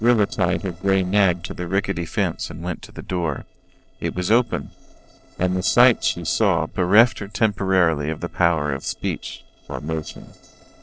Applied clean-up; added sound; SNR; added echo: neural separator model SepFormer DNS4.